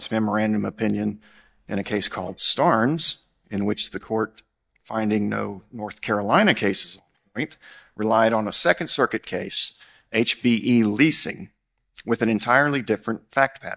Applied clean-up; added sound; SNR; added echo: neural mask model DeepFilterNet 3.